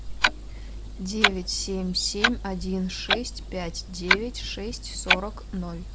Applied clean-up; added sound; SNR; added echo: none; Clock; -2 dB; none.